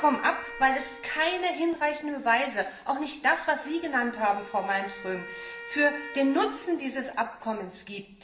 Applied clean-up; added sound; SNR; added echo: none; Wind instrument, woodwind instrument; 17 dB; reverberation time 0.8 s.